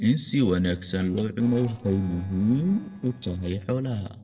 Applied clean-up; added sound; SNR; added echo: neural separator model SepFormer DNS4.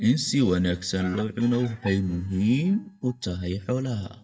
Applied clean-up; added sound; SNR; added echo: neural mask model DeepFilterNet 3.